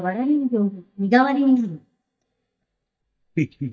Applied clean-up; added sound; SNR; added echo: neural mask model DeepFilterNet 3.